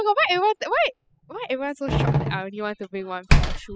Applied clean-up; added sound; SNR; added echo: classical method spectral subtraction.